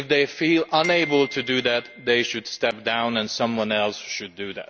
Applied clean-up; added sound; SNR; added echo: none; Glockenspiel; 14 dB; none.